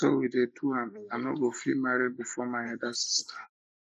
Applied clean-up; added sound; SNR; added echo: neural mask model Resemble Enhance denoiser.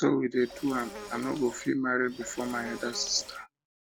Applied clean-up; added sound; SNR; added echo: none; Insect; 14 dB; none.